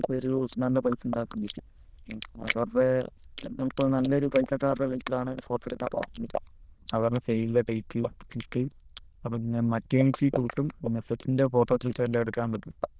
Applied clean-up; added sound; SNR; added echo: neural diffusion model UNIVERSE++.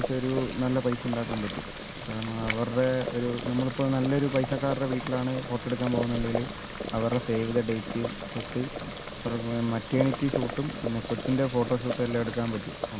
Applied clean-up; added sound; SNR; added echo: none; Boiling; 7 dB; none.